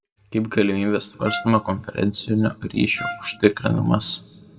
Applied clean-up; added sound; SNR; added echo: none; Trumpet; 13 dB; reverberation time 1.4 s.